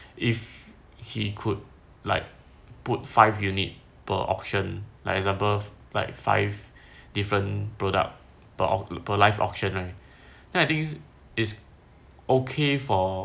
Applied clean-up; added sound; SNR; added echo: none; none; none; none.